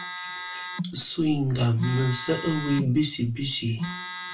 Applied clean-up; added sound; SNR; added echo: none; Telephone; 9 dB; reverberation time 0.2 s.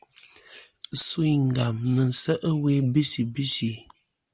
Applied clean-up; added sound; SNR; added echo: none; none; none; none.